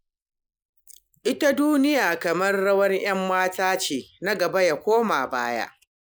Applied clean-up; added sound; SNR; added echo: neural mask model Resemble Enhance denoiser.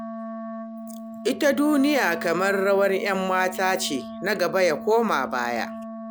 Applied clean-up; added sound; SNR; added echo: none; Wind instrument, woodwind instrument; 11 dB; none.